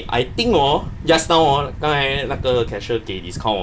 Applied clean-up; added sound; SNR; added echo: none; none; none; none.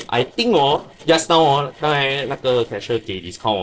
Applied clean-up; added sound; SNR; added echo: neural separator model SepFormer DNS4.